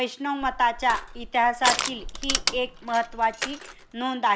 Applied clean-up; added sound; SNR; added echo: none; Crushing; 5 dB; none.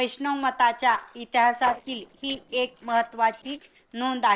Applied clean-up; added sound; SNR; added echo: neural separator model SepFormer DNS4.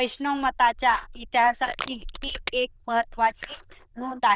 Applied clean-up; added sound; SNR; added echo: neural diffusion model UNIVERSE++.